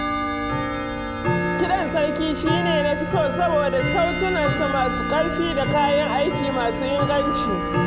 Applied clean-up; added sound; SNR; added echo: none; Tick-tock / Bell; 1 dB; none.